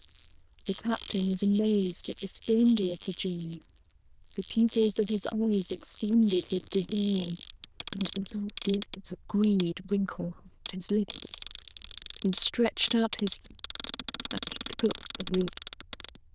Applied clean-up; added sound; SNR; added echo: neural diffusion model UNIVERSE++.